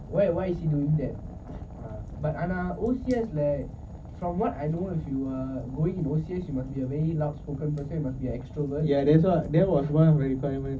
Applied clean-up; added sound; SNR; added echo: none; Fire; 13 dB; reverberation time 0.4 s.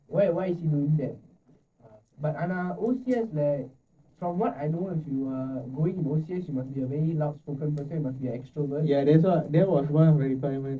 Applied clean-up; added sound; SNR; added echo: neural separator model SepFormer DNS4.